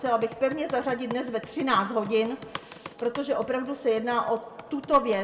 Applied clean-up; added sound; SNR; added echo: none; Computer keyboard; 17 dB; reverberation time 0.6 s.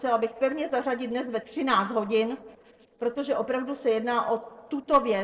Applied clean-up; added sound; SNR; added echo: neural separator model SepFormer DNS4.